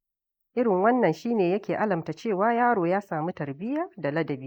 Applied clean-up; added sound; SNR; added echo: neural mask model Resemble Enhance denoiser.